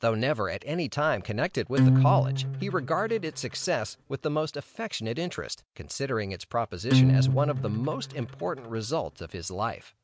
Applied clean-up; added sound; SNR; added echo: none; Acoustic guitar; -3 dB; none.